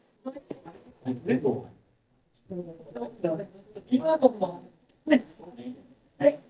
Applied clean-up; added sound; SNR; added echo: neural mask model DeepFilterNet 3.